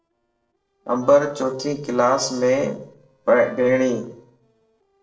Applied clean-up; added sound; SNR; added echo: neural separator model SepFormer DNS4.